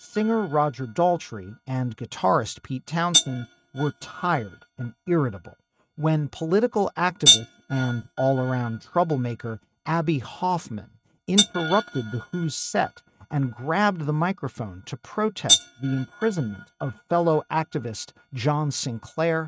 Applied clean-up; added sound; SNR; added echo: neural mask model RNNoise.